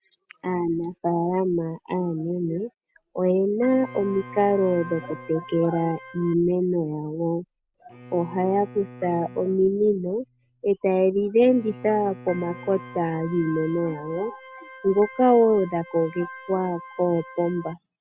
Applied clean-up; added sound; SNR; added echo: none; Bowed string instrument + Organ; 18 dB; none.